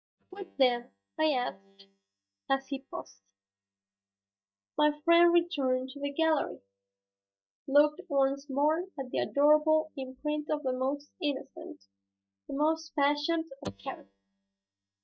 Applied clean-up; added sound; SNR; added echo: neural mask model DeepFilterNet 3.